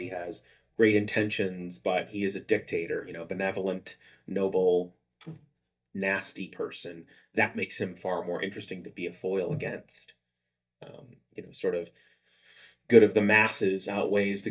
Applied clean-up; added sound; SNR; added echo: neural mask model DeepFilterNet 3.